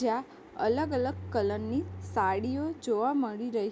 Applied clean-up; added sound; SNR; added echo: none; Bowed string instrument; 12 dB; none.